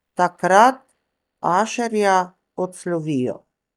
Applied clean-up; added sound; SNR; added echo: neural mask model DeepFilterNet 3.